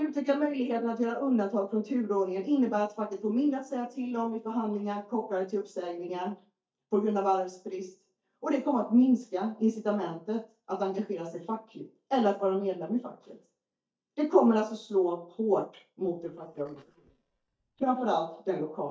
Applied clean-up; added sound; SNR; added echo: neural mask model DeepFilterNet 3.